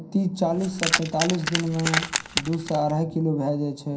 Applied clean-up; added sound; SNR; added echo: none; Keys jangling; 3 dB; reverberation time 0.3 s.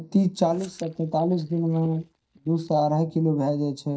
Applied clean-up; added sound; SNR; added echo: neural mask model DeepFilterNet 3.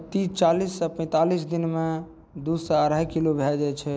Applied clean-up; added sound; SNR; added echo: none; none; none; none.